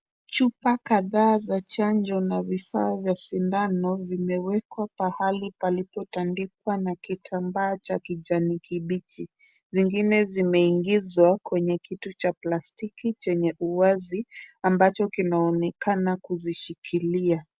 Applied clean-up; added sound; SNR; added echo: none; none; none; none.